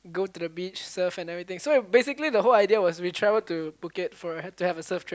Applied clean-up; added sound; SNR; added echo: none; none; none; none.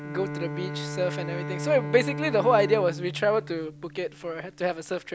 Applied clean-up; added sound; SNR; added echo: none; Bowed string instrument; 8 dB; none.